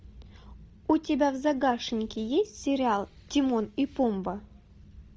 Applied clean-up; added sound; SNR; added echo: none; none; none; none.